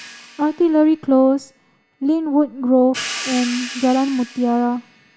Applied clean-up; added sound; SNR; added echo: none; Hi-hat; 15 dB; none.